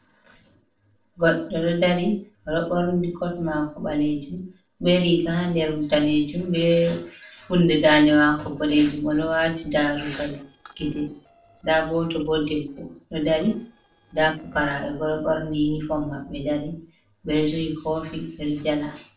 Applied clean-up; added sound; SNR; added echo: neural separator model SepFormer DNS4.